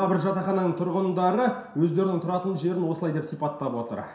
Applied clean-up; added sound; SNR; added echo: none; none; none; reverberation time 0.7 s.